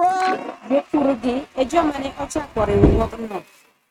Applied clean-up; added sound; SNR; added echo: neural mask model RNNoise.